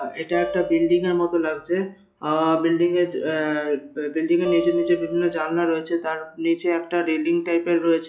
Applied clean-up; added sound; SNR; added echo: classical method log-MMSE.